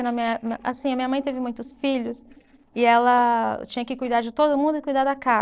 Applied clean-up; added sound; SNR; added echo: neural separator model SepFormer DNS4.